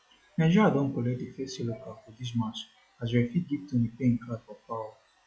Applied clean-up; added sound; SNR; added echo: classical method log-MMSE.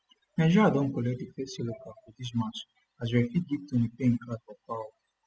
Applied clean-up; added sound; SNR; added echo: classical method spectral subtraction.